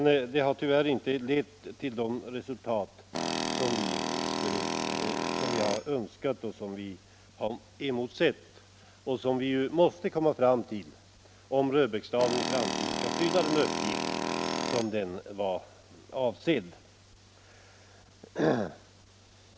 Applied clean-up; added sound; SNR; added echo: none; Tools; 1 dB; none.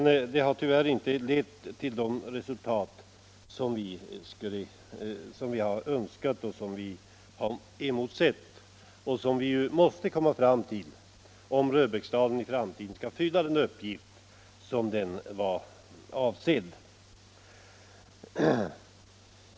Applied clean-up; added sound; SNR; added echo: none; none; none; none.